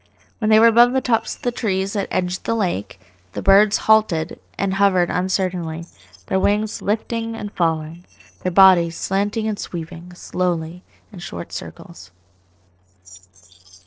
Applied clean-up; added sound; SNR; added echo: neural separator model SepFormer DNS4.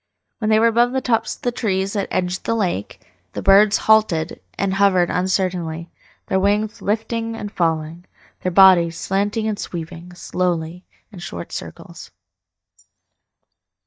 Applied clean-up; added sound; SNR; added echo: neural mask model DeepFilterNet 3.